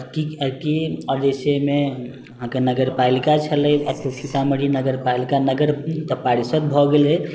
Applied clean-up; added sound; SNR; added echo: neural separator model SepFormer DNS4.